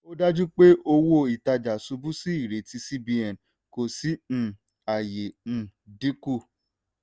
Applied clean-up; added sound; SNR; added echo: none; none; none; none.